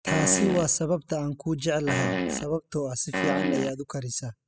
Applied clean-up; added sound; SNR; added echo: classical method spectral subtraction.